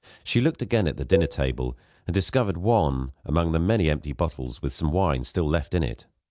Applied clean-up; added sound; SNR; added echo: none; Cowbell; 8 dB; none.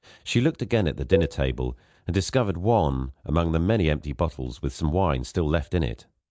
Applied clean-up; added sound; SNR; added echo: neural mask model Resemble Enhance denoiser.